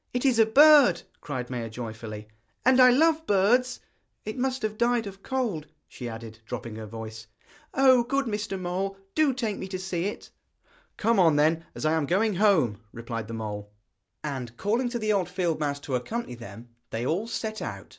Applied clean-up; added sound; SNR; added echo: none; none; none; none.